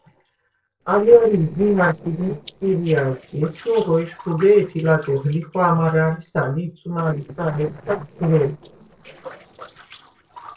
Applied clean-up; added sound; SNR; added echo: neural separator model SepFormer DNS4.